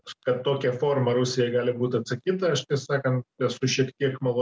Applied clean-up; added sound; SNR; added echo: none; none; none; none.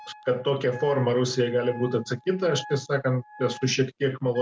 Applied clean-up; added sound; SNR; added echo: none; Wind instrument, woodwind instrument; 20 dB; none.